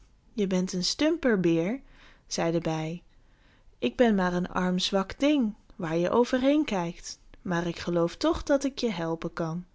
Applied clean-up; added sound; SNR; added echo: none; none; none; none.